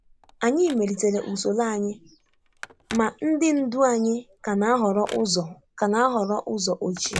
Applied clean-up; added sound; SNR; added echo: none; Telephone; 20 dB; none.